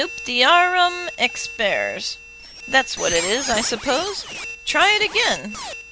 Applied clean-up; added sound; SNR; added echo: none; Squeak; 10 dB; none.